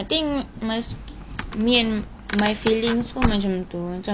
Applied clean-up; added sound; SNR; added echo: none; none; none; none.